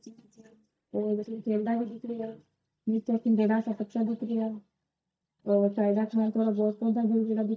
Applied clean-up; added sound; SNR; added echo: neural mask model DeepFilterNet 3.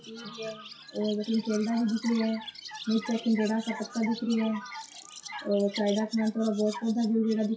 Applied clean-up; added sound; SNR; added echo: classical method WPE with log-MMSE.